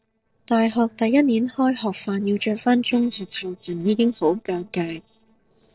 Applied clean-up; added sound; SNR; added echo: neural separator model SepFormer DNS4.